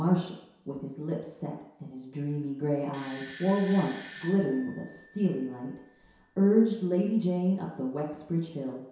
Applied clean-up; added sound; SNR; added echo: none; Bell / Doorbell; 6 dB; reverberation time 0.7 s.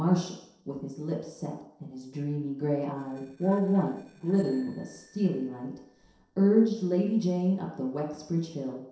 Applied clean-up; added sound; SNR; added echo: neural separator model SepFormer DNS4.